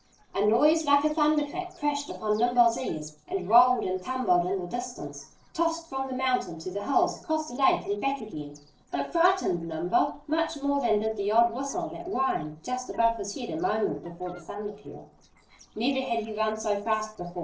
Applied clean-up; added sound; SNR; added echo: neural separator model SepFormer DNS4.